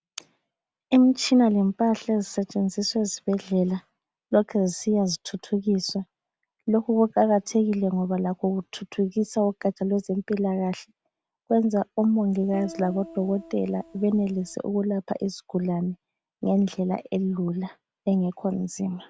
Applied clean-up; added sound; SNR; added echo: none; Piano; 18 dB; none.